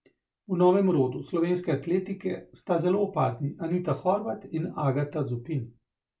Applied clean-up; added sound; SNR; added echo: none; none; none; none.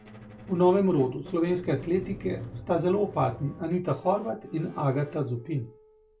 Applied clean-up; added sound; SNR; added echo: none; Squeak; 16 dB; none.